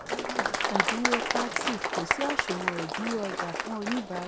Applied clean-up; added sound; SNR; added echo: none; Applause; -4 dB; none.